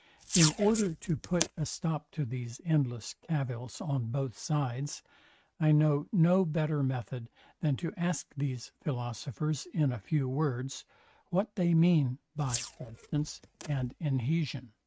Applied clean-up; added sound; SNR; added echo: neural mask model RNNoise.